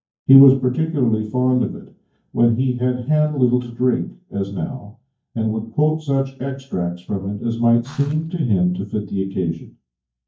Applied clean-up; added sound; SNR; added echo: neural mask model DeepFilterNet 3.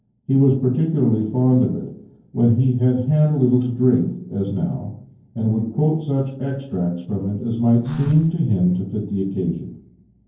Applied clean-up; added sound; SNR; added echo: neural separator model SepFormer DNS4.